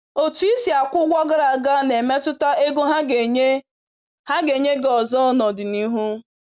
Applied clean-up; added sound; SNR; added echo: none; none; none; none.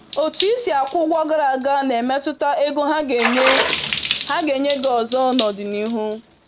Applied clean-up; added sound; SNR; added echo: none; Water / Splash, splatter; 7 dB; none.